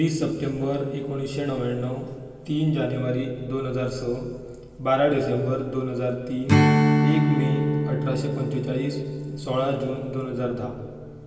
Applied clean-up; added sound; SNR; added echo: none; Strum; 1 dB; reverberation time 2.1 s.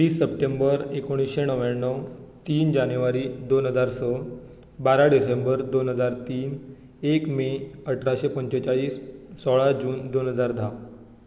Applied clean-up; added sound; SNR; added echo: none; none; none; none.